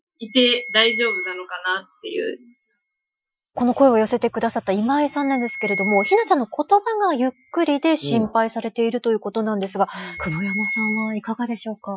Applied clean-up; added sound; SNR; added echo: classical method Wiener filter.